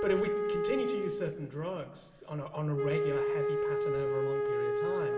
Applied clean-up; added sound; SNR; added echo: none; Wind instrument, woodwind instrument; -4 dB; reverberation time 3.0 s.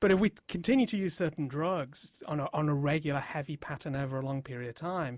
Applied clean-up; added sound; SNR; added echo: none; none; none; none.